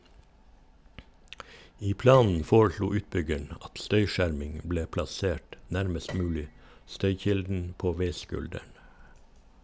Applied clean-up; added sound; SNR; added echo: none; Piano; 20 dB; none.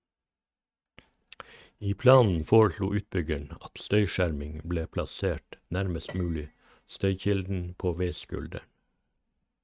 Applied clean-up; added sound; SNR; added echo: neural mask model RNNoise.